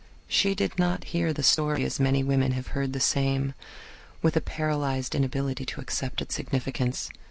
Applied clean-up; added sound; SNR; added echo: none; none; none; none.